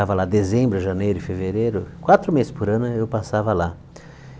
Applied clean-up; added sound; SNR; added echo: none; Motorcycle / Engine; 18 dB; none.